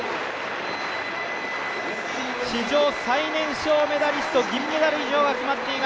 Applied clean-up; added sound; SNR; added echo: none; Bowed string instrument; 12 dB; none.